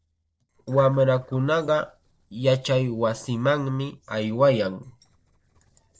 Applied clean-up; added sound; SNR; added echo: neural separator model SepFormer DNS4.